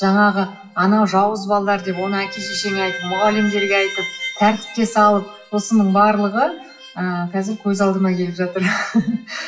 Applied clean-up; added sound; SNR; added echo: classical method WPE with log-MMSE.